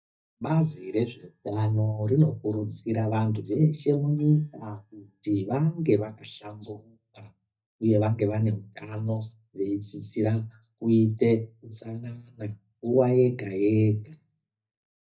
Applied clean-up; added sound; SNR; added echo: neural mask model DeepFilterNet 3.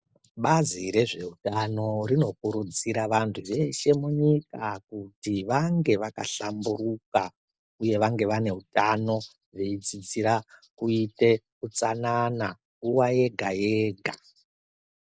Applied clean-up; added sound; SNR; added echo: none; none; none; none.